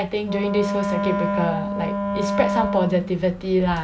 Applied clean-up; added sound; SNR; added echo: none; Wind instrument, woodwind instrument; 2 dB; none.